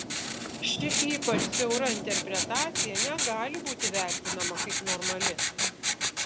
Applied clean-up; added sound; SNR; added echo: none; Writing; -3 dB; none.